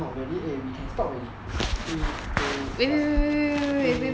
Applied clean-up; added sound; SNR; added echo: none; none; none; none.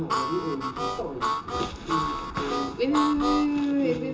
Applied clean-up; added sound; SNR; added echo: none; Harmonica; 2 dB; reverberation time 0.2 s.